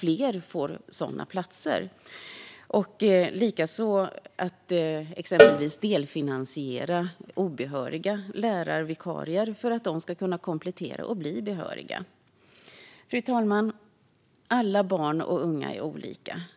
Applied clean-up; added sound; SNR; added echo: none; Cowbell; -4 dB; none.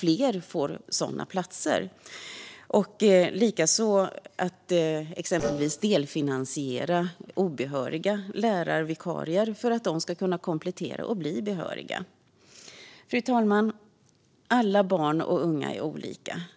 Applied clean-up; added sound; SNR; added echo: neural separator model SepFormer DNS4.